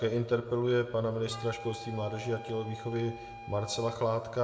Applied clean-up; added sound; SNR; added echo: none; Wind instrument, woodwind instrument; 15 dB; reverberation time 0.6 s.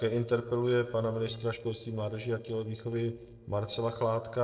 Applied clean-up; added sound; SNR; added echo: neural separator model SepFormer DNS4.